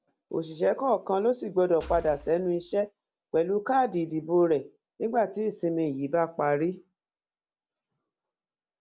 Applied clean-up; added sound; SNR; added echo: none; Engine / Car; 16 dB; none.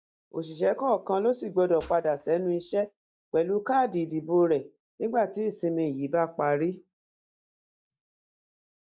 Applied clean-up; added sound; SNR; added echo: neural mask model DeepFilterNet 3.